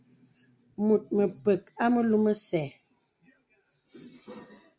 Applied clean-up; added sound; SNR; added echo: none; none; none; none.